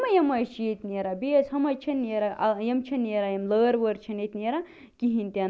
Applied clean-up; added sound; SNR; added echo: none; none; none; none.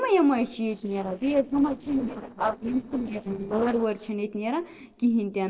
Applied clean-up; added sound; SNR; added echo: neural separator model SepFormer DNS4.